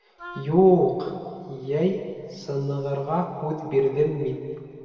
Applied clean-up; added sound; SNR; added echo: none; Wind instrument, woodwind instrument; 19 dB; reverberation time 2.3 s.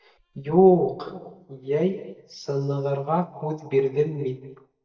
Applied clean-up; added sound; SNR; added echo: neural mask model DeepFilterNet 3.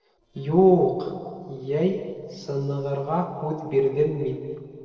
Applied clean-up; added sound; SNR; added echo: neural separator model SepFormer DNS4.